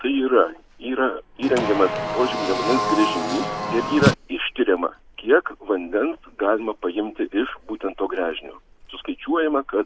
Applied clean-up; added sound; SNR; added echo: none; Car; 2 dB; none.